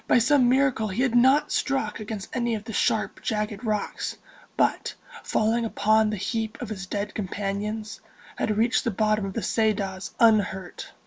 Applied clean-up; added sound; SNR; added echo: none; none; none; none.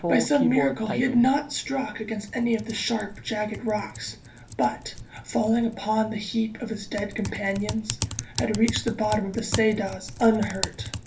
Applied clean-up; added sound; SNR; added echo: none; Typing; 9 dB; reverberation time 0.3 s.